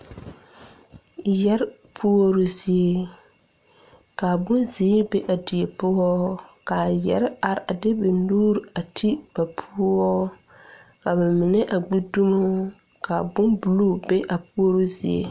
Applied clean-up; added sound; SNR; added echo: none; none; none; none.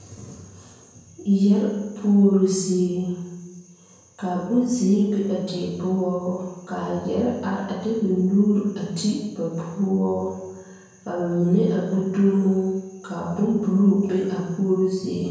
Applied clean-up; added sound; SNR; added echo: none; none; none; reverberation time 1.0 s.